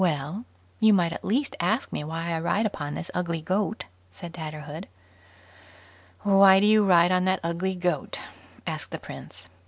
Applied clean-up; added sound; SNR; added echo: none; none; none; none.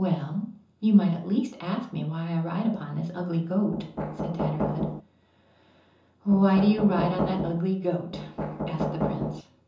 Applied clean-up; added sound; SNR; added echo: none; Knock; 3 dB; reverberation time 0.6 s.